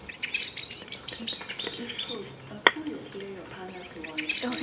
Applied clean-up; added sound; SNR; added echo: none; Bird vocalization, bird call, bird song; 4 dB; reverberation time 0.3 s.